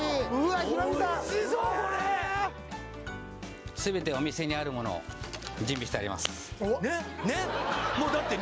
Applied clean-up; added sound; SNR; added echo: none; none; none; none.